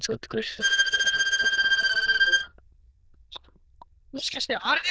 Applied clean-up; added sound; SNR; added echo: neural diffusion model UNIVERSE++.